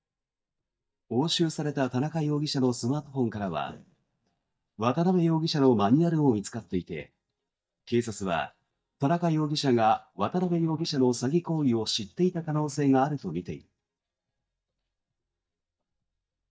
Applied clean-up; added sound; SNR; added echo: neural mask model DeepFilterNet 3.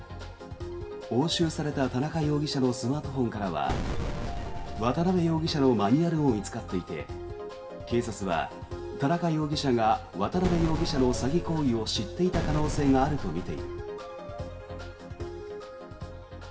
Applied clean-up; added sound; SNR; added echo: none; Boom; 4 dB; reverberation time 0.7 s.